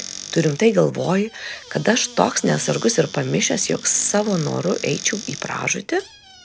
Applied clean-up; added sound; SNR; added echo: none; Squeak / Cupboard open or close; 16 dB; none.